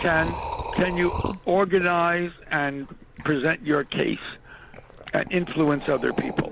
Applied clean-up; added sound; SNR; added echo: none; Liquid; 11 dB; none.